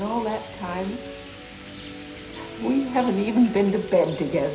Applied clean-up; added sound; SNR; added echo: none; Rain; 17 dB; reverberation time 0.5 s.